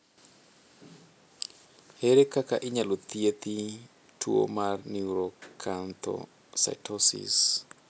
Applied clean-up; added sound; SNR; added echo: none; none; none; none.